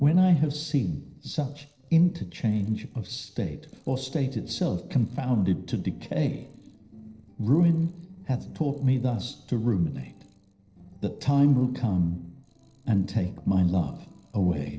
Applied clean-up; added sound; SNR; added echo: neural separator model SepFormer DNS4.